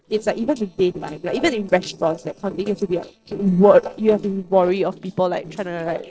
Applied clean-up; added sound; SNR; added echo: neural separator model SepFormer DNS4.